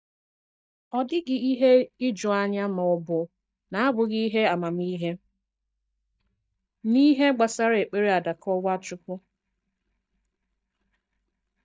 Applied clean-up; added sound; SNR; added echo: neural mask model DeepFilterNet 3.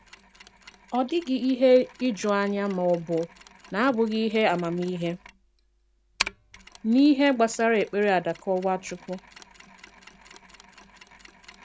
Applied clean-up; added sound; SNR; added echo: none; Mechanisms; 18 dB; none.